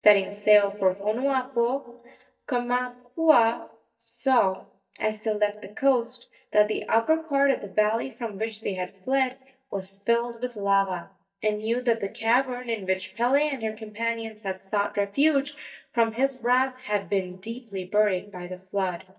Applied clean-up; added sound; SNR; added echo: neural mask model DeepFilterNet 3.